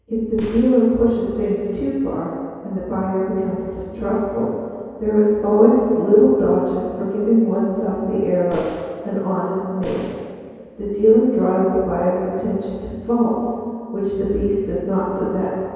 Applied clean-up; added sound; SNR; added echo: none; Boom; 19 dB; reverberation time 2.2 s.